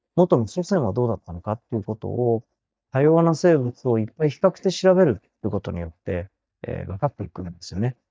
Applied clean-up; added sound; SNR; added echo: neural mask model DeepFilterNet 3.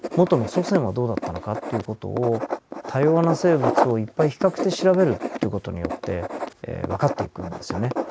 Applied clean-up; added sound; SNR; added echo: none; Writing; 6 dB; none.